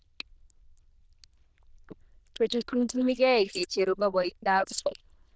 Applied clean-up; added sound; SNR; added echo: neural diffusion model UNIVERSE++.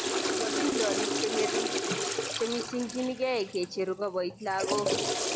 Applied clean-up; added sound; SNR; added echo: none; Toilet flush / Water; -1 dB; none.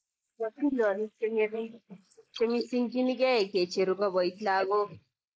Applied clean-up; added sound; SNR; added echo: neural mask model Resemble Enhance denoiser.